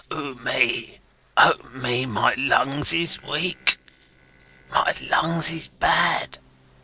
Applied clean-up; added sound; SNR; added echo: neural separator model SepFormer DNS4.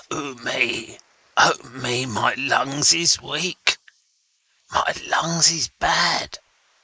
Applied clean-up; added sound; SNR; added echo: neural mask model Resemble Enhance denoiser.